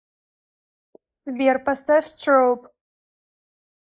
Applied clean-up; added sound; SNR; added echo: neural mask model Resemble Enhance denoiser.